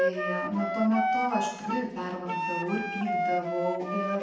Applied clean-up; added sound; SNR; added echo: none; Wind instrument, woodwind instrument; -1 dB; reverberation time 0.9 s.